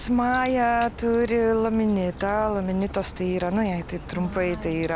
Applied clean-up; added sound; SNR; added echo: none; Crack; 14 dB; none.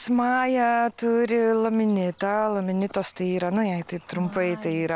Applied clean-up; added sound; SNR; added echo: none; none; none; none.